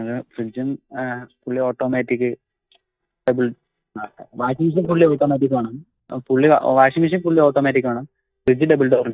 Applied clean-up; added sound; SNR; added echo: neural mask model DeepFilterNet 3.